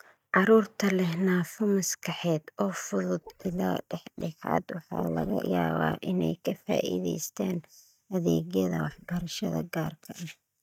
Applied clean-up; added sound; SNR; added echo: neural mask model DeepFilterNet 3.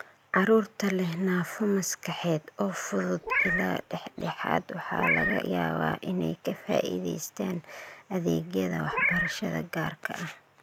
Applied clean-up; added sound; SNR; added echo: none; Meow; 2 dB; none.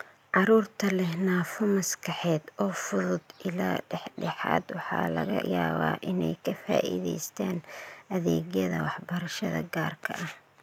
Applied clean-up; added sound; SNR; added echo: none; none; none; none.